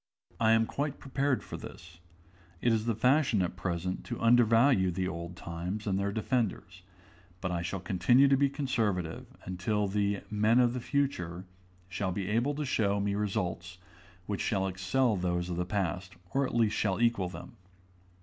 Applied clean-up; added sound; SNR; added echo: none; none; none; none.